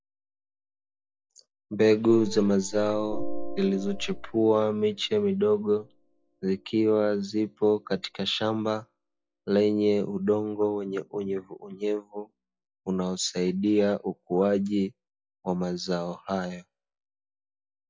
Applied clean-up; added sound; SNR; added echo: classical method log-MMSE.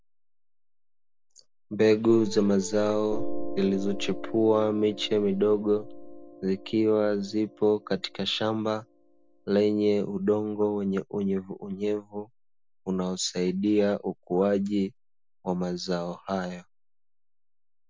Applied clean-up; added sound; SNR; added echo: none; Piano; 12 dB; none.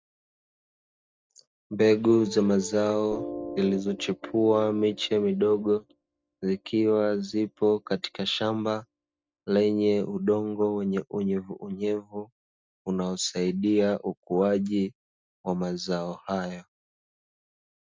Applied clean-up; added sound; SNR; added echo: neural mask model RNNoise.